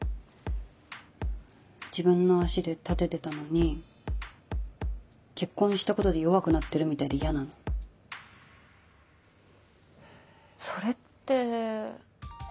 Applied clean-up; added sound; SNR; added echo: none; none; none; none.